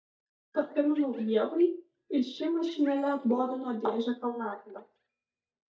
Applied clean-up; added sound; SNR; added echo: neural mask model DeepFilterNet 3.